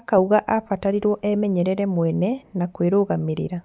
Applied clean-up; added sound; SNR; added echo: none; none; none; none.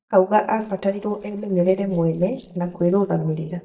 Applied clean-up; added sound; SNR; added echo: neural mask model DeepFilterNet 3.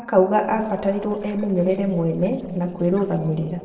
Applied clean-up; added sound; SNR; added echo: neural separator model SepFormer DNS4.